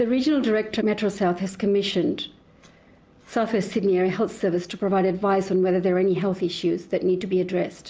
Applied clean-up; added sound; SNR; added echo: none; none; none; none.